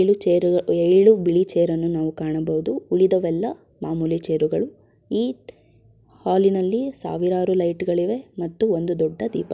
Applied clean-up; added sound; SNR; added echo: none; none; none; none.